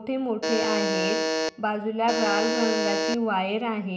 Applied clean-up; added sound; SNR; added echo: none; Alarm; 0 dB; reverberation time 0.9 s.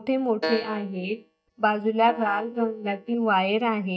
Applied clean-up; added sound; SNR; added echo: neural mask model DeepFilterNet 3.